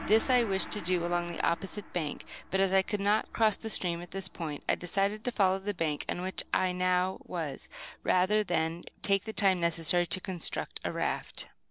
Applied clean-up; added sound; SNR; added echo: none; Gong; 18 dB; none.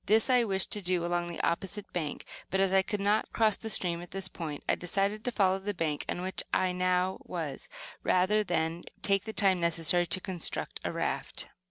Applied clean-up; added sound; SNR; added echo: none; none; none; none.